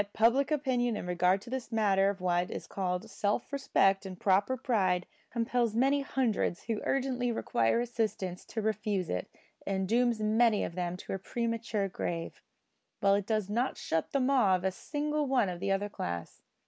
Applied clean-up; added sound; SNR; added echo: none; none; none; none.